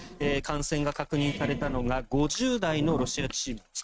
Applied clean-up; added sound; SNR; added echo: neural mask model RNNoise.